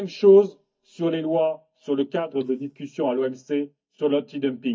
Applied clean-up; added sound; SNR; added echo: neural mask model DeepFilterNet 3.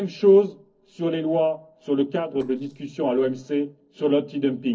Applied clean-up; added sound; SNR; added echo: neural separator model SepFormer DNS4.